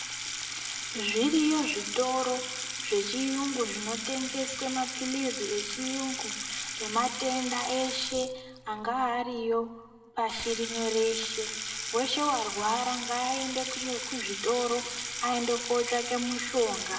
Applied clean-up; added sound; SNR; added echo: none; Sink (filling or washing) / Water tap, faucet; 5 dB; reverberation time 1.0 s.